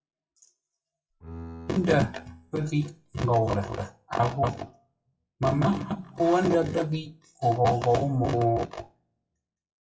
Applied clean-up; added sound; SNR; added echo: classical method WPE with log-MMSE.